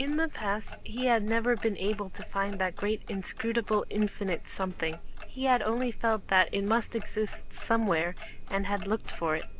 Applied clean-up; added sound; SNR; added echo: none; Clock; 6 dB; none.